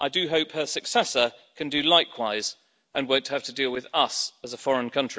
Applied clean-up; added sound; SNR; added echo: none; none; none; none.